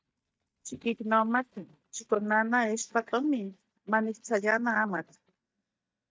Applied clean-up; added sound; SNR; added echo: neural mask model DeepFilterNet 3.